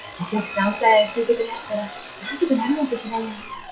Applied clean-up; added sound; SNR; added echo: classical method WPE with log-MMSE.